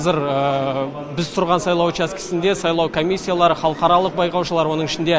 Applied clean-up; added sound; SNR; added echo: none; none; none; none.